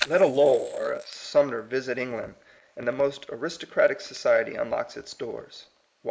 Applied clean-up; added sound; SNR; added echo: neural mask model Resemble Enhance denoiser.